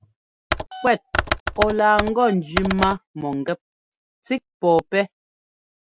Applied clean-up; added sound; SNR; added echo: none; Computer keyboard; 4 dB; none.